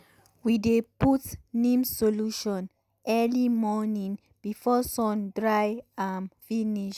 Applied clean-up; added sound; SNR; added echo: none; none; none; none.